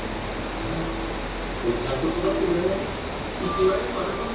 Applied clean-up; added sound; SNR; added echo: none; Water; 3 dB; reverberation time 0.6 s.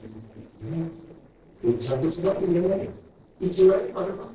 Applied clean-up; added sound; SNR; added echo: neural separator model SepFormer DNS4.